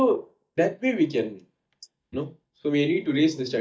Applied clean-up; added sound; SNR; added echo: neural mask model DeepFilterNet 3.